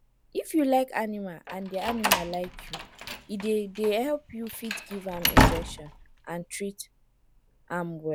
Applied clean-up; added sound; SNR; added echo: none; Slam; 0 dB; none.